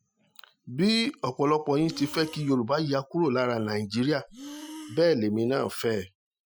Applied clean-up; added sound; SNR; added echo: classical method Wiener filter.